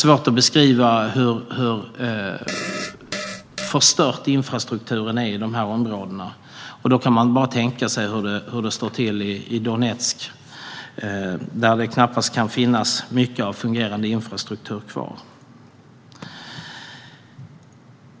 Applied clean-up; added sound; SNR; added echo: none; Fart; 9 dB; none.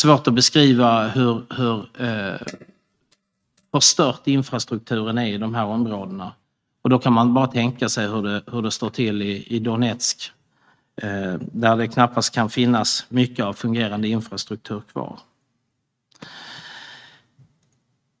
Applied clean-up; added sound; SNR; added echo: neural mask model RNNoise.